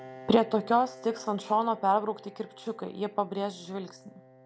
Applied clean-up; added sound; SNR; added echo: none; Piano; 20 dB; none.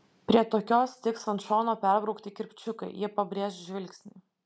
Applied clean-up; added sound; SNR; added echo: none; none; none; none.